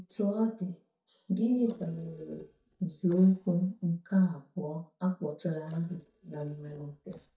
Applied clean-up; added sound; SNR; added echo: neural mask model DeepFilterNet 3.